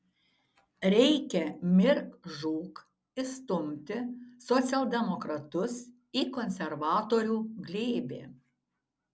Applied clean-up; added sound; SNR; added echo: none; none; none; none.